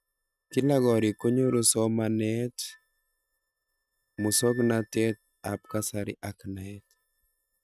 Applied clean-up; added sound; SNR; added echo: neural mask model RNNoise.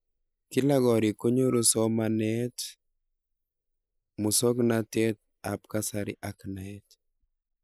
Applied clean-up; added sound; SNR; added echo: neural mask model Resemble Enhance denoiser.